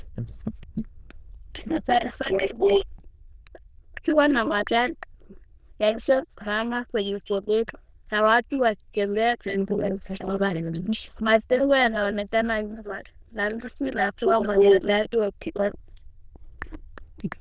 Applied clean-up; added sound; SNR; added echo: neural diffusion model UNIVERSE++.